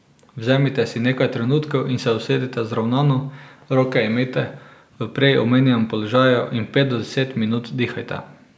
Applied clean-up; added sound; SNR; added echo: none; none; none; none.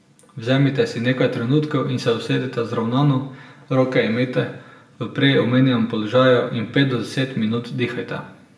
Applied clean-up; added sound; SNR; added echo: none; none; none; reverberation time 0.6 s.